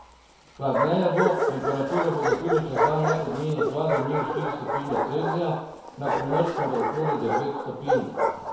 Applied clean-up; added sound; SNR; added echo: none; Bark; 0 dB; reverberation time 0.9 s.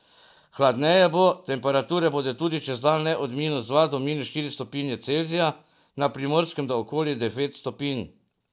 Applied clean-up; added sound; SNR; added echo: none; none; none; none.